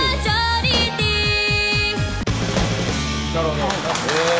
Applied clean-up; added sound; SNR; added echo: none; Explosion; 14 dB; none.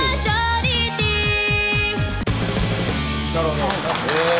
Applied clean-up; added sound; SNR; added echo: none; none; none; none.